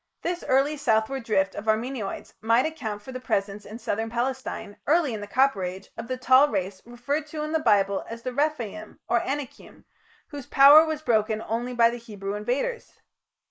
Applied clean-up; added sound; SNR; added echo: neural mask model Resemble Enhance denoiser.